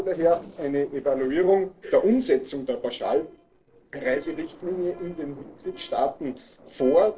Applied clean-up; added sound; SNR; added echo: neural separator model SepFormer DNS4.